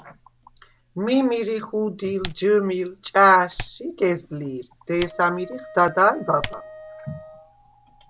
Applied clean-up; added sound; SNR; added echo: none; Typing + Wind instrument, woodwind instrument; 17 dB; none.